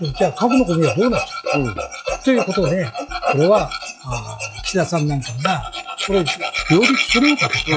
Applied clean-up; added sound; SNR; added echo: classical method log-MMSE.